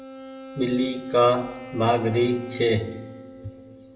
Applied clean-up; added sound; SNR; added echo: none; Wind instrument, woodwind instrument; 15 dB; reverberation time 1.1 s.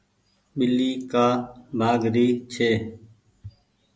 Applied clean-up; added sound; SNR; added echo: none; none; none; none.